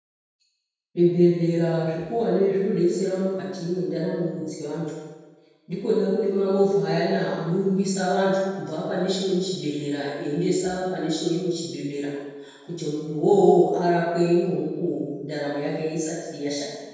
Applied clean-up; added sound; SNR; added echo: none; none; none; reverberation time 1.2 s.